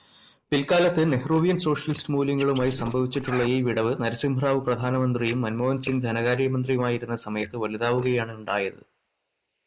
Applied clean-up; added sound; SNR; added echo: neural mask model Resemble Enhance denoiser.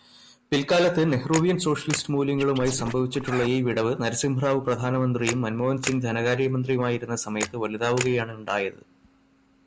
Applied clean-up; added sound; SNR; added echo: none; Camera + Scratching (performance technique); 13 dB; none.